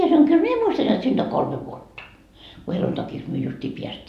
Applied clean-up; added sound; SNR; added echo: none; none; none; none.